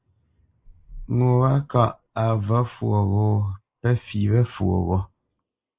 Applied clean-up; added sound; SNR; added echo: neural mask model Resemble Enhance denoiser.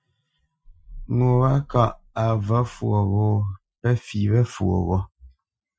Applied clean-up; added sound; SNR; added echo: classical method Wiener filter.